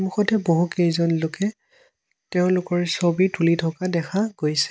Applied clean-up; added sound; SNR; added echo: none; none; none; none.